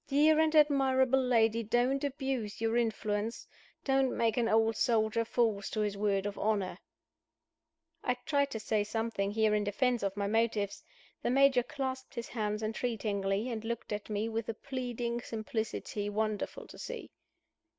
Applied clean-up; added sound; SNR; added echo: none; none; none; none.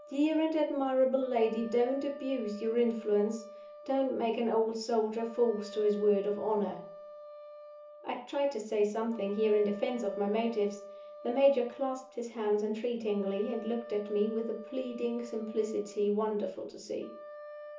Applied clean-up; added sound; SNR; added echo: none; Wind instrument, woodwind instrument; 17 dB; reverberation time 0.8 s.